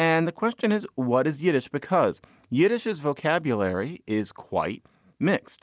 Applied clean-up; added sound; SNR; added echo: none; none; none; none.